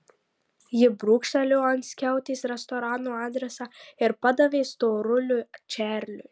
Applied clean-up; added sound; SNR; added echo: none; none; none; none.